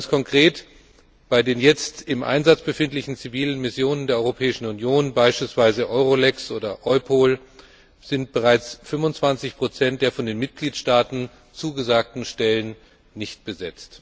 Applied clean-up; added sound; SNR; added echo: none; none; none; none.